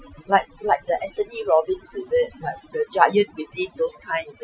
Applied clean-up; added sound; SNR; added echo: classical method Wiener filter.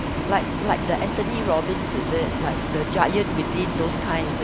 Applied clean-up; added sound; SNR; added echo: none; Bus; 0 dB; none.